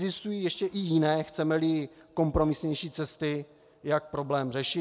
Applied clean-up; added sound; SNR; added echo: none; none; none; none.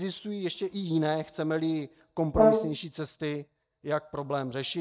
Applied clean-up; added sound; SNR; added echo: neural mask model DeepFilterNet 3.